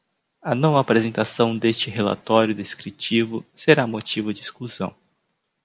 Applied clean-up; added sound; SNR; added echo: none; none; none; none.